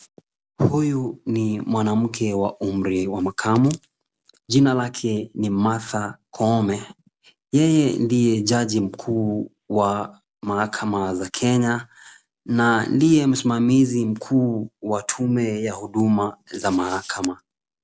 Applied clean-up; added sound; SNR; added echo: none; none; none; none.